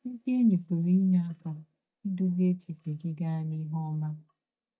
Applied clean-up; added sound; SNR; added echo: neural mask model DeepFilterNet 3.